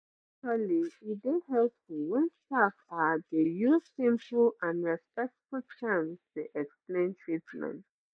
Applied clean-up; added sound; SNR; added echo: neural mask model DeepFilterNet 3.